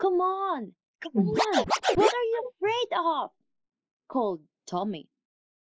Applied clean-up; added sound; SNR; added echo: neural mask model Resemble Enhance denoiser.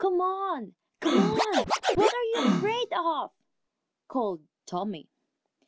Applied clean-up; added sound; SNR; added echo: none; Scratching (performance technique); -2 dB; none.